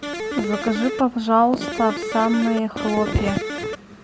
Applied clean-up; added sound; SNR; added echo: none; Electric guitar; 6 dB; none.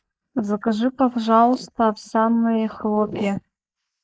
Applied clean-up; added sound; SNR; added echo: neural mask model Resemble Enhance denoiser.